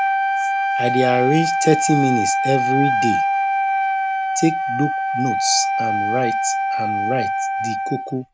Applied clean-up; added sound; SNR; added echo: none; Wind instrument, woodwind instrument; -2 dB; none.